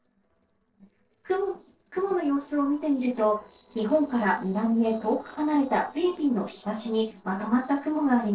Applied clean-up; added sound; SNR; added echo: neural separator model SepFormer DNS4.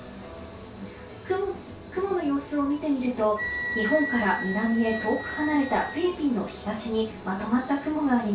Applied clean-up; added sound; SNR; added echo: none; Wind instrument, woodwind instrument; 11 dB; reverberation time 0.2 s.